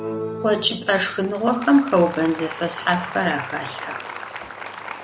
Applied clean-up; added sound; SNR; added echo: none; Applause; 11 dB; none.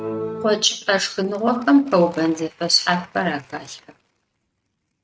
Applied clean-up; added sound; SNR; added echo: neural mask model RNNoise.